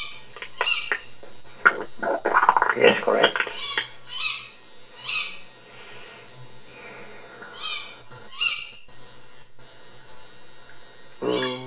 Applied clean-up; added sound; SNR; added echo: none; Bird vocalization, bird call, bird song; 10 dB; reverberation time 0.2 s.